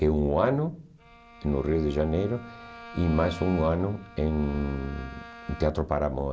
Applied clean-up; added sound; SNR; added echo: none; Bowed string instrument; 19 dB; none.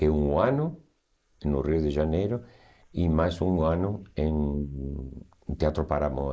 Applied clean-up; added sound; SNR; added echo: neural mask model Resemble Enhance denoiser.